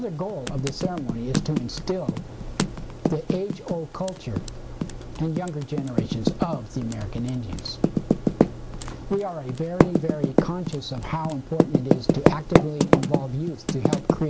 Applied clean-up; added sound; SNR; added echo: none; Typing; -4 dB; none.